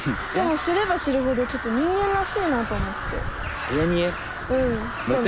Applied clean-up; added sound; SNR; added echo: none; Crow; 6 dB; none.